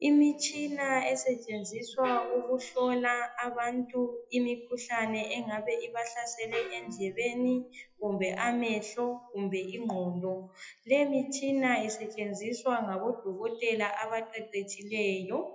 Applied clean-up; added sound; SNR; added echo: classical method WPE with log-MMSE.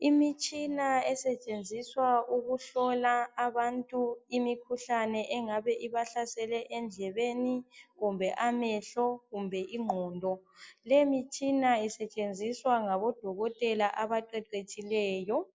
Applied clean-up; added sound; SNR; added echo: none; none; none; none.